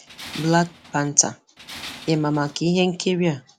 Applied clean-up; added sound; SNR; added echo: none; Tools; 16 dB; none.